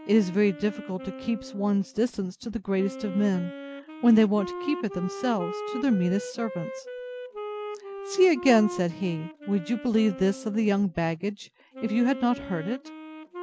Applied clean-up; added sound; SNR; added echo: none; Wind instrument, woodwind instrument; 12 dB; none.